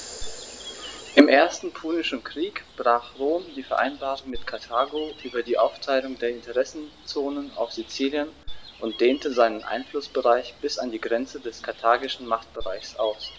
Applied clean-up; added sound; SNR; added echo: none; Gull, seagull; 16 dB; none.